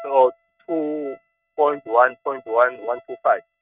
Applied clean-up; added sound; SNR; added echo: neural mask model RNNoise.